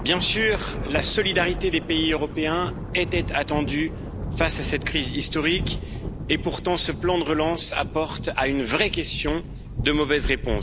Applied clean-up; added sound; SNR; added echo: none; Thunder; 6 dB; none.